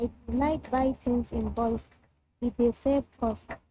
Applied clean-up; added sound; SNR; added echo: neural mask model RNNoise.